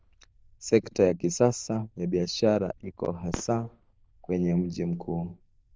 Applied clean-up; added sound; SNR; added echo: neural diffusion model UNIVERSE++.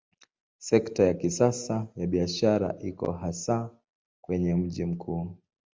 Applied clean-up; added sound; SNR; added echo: none; none; none; none.